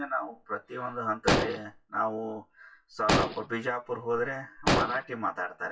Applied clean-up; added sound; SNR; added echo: classical method WPE with log-MMSE.